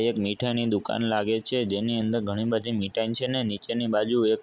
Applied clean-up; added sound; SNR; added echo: none; none; none; none.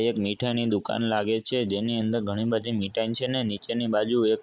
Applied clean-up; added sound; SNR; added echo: neural mask model Resemble Enhance denoiser.